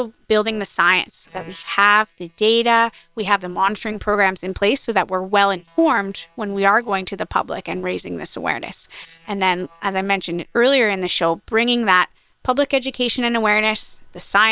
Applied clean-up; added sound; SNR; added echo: neural separator model SepFormer WHAM!.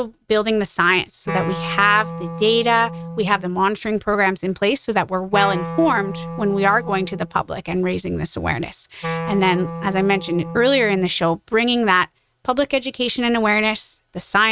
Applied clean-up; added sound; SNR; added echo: neural mask model RNNoise.